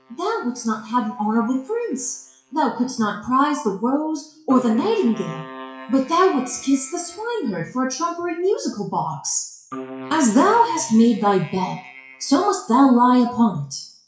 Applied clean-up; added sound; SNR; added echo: classical method WPE with log-MMSE.